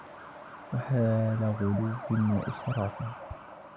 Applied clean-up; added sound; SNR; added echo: none; Truck; 12 dB; none.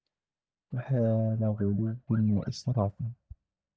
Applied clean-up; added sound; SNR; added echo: neural mask model DeepFilterNet 3.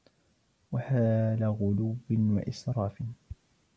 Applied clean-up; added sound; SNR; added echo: none; none; none; none.